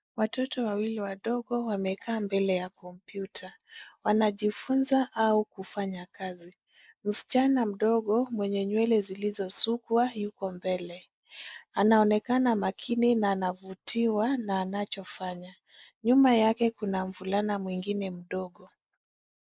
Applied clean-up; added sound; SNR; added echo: neural mask model Resemble Enhance denoiser.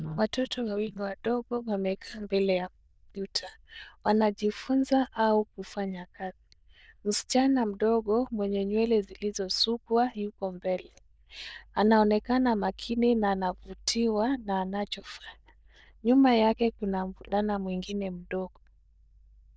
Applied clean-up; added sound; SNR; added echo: neural diffusion model UNIVERSE++.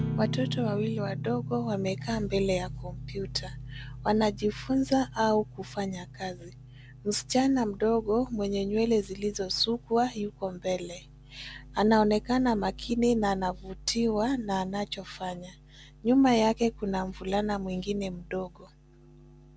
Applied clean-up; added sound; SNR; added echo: none; Guitar; 13 dB; none.